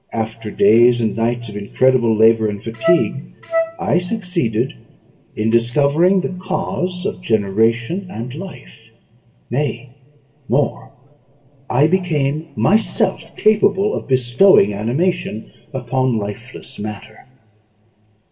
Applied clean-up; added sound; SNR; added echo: none; Wind instrument, woodwind instrument; 4 dB; reverberation time 2.3 s.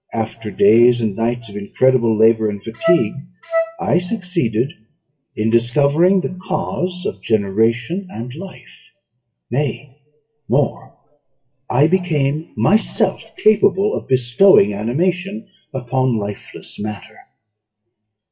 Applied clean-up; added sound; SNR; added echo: classical method WPE with log-MMSE.